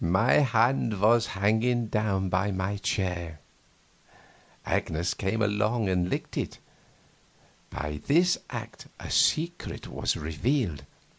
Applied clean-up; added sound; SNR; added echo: none; none; none; none.